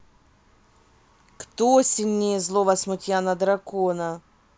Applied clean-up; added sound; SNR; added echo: none; none; none; none.